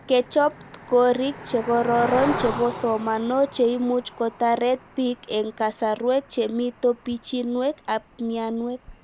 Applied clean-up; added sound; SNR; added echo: none; Cricket; 13 dB; none.